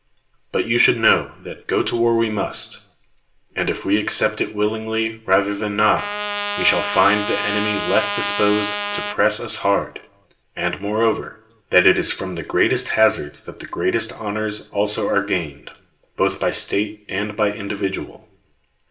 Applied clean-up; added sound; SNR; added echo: none; Trumpet; 4 dB; reverberation time 0.4 s.